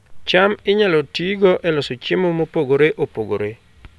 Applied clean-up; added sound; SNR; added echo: none; none; none; none.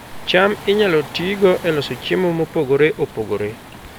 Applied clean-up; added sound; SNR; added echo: none; Waves, surf; 17 dB; none.